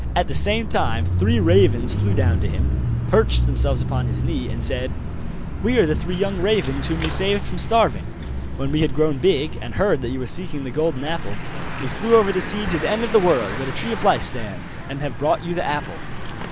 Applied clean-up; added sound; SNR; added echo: none; Mechanisms / Bicycle; 1 dB; none.